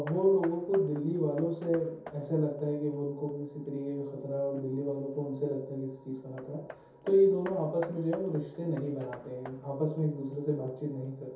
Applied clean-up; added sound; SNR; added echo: none; Hammer; 20 dB; reverberation time 0.6 s.